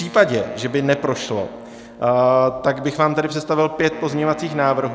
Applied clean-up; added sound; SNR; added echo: none; Wind instrument, woodwind instrument; 19 dB; none.